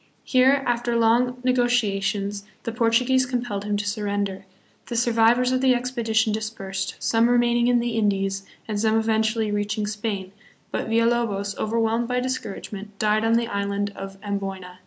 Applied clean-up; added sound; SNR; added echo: none; none; none; none.